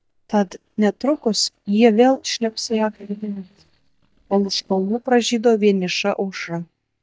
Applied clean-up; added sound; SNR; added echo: neural mask model DeepFilterNet 3.